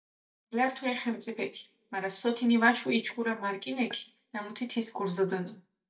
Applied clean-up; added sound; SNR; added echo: neural mask model DeepFilterNet 3.